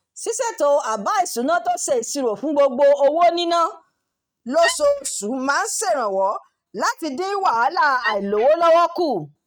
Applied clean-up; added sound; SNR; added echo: neural mask model RNNoise.